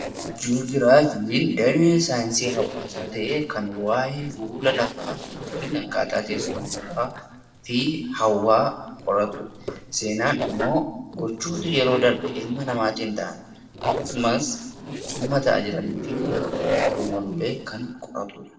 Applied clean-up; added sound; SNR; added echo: neural separator model SepFormer DNS4.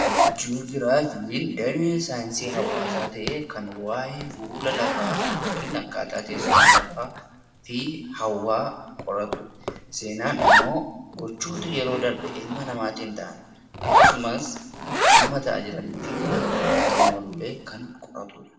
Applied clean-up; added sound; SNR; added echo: none; Zipper (clothing); -4 dB; reverberation time 0.9 s.